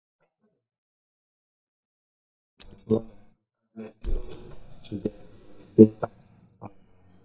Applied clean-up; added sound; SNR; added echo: neural mask model DeepFilterNet 3.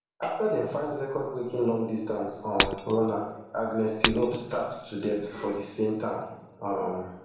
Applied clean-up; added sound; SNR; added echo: none; Shatter; 4 dB; reverberation time 0.8 s.